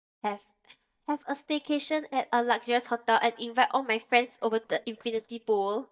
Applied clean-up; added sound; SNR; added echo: neural mask model DeepFilterNet 3.